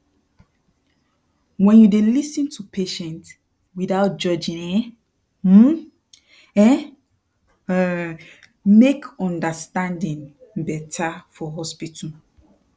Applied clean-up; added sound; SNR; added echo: none; none; none; none.